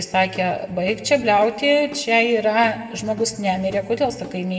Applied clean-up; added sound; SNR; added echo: none; Guitar / Drum; 20 dB; reverberation time 1.5 s.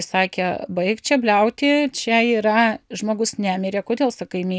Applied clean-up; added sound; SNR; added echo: none; none; none; none.